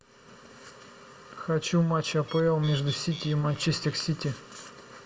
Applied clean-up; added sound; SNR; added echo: none; Bird; 15 dB; reverberation time 0.8 s.